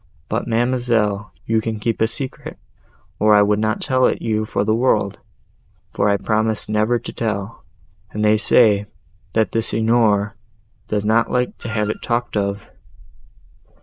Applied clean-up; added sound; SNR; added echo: neural diffusion model UNIVERSE++.